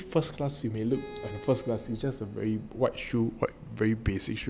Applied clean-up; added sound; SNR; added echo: none; Bowed string instrument; 19 dB; none.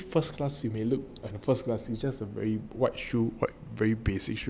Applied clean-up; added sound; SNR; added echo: none; none; none; none.